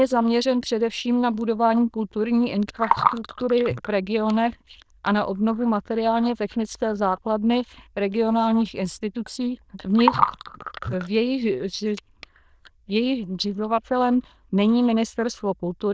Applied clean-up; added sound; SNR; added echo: neural diffusion model UNIVERSE++.